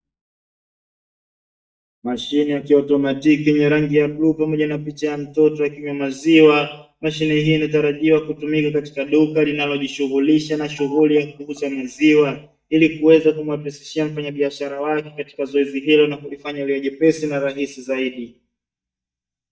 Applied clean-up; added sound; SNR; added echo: neural mask model DeepFilterNet 3.